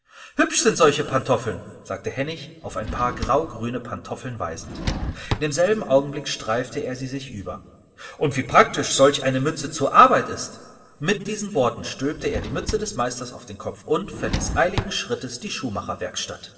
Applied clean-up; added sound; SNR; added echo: none; Drawer open or close; 8 dB; reverberation time 1.9 s.